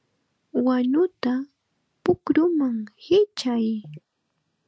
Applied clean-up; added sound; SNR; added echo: none; none; none; none.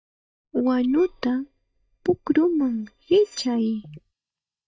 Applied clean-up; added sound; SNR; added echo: neural mask model DeepFilterNet 3.